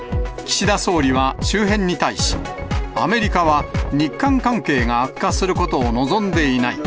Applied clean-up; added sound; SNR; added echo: none; Knock; 16 dB; none.